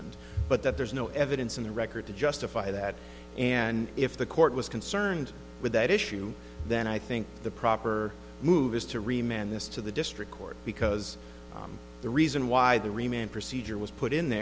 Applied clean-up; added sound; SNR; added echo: none; none; none; none.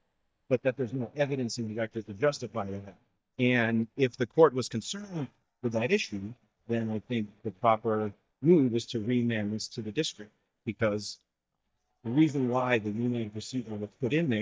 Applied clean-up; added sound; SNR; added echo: neural mask model DeepFilterNet 3.